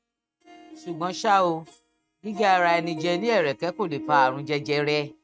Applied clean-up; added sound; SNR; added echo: neural mask model RNNoise.